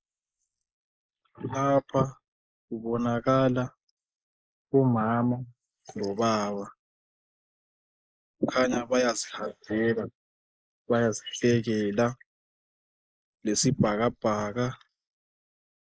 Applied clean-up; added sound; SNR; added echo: neural mask model Resemble Enhance denoiser.